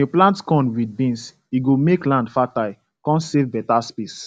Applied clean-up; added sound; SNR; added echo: none; none; none; none.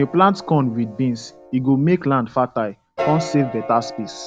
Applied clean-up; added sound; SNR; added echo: none; Piano; 13 dB; none.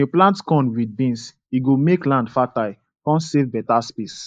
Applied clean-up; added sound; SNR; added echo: neural mask model Resemble Enhance denoiser.